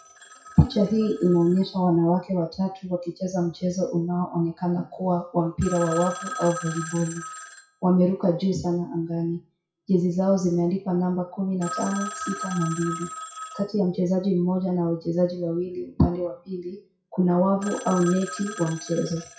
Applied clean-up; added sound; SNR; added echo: classical method WPE with log-MMSE.